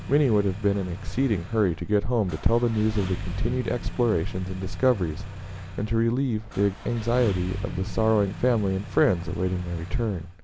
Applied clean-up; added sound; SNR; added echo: none; Engine starting; 11 dB; none.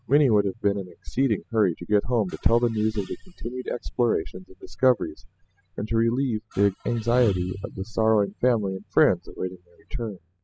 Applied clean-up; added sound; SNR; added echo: classical method spectral subtraction.